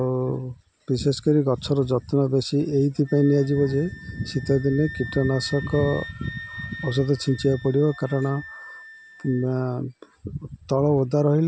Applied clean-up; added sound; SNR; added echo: none; Wind instrument, woodwind instrument; 19 dB; none.